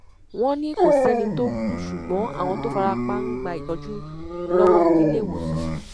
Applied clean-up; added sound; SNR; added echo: none; Dog; -5 dB; none.